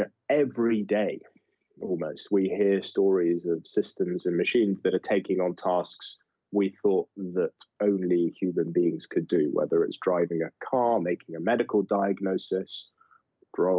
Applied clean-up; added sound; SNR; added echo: none; none; none; none.